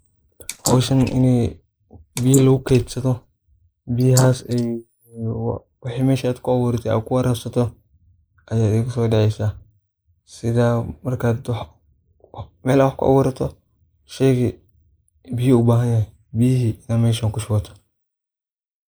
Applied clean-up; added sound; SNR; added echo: neural mask model Resemble Enhance denoiser.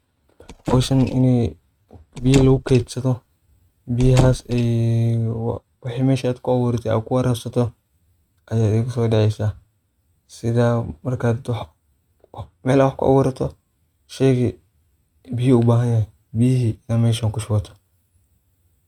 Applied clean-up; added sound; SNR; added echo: neural mask model RNNoise.